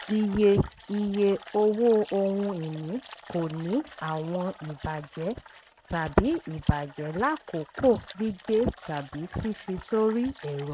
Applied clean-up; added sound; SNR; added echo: neural mask model RNNoise.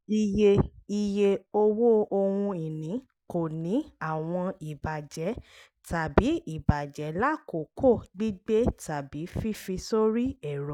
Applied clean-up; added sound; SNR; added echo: none; none; none; none.